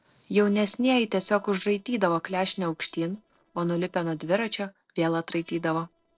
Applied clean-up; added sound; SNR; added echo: neural separator model SepFormer DNS4.